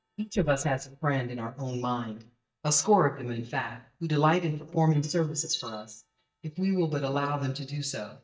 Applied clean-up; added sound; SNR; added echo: neural mask model DeepFilterNet 3.